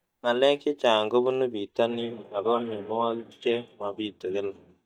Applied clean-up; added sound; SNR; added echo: neural mask model DeepFilterNet 3.